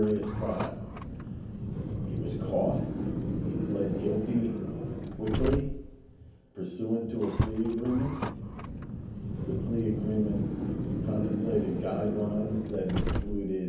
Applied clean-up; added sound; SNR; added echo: none; Car; 1 dB; reverberation time 0.7 s.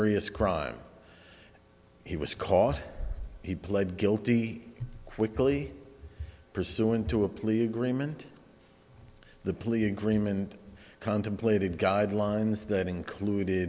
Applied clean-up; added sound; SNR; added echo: none; none; none; none.